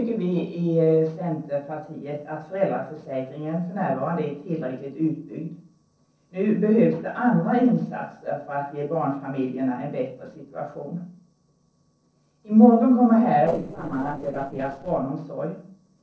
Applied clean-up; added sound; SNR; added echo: neural separator model SepFormer DNS4.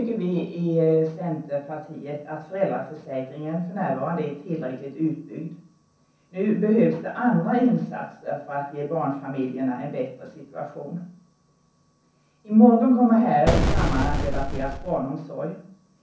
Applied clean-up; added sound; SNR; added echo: none; Boom; -2 dB; reverberation time 0.6 s.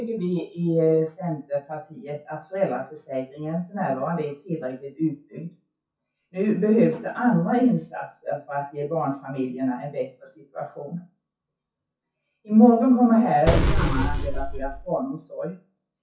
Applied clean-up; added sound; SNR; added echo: classical method WPE with log-MMSE.